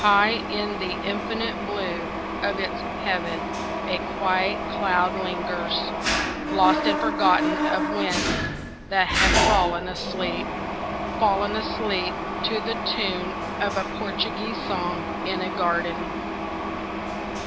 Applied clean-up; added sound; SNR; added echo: none; Mechanisms; 0 dB; none.